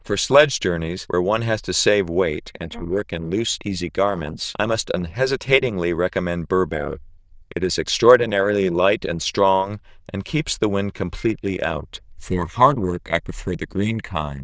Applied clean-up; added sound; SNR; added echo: neural diffusion model UNIVERSE++.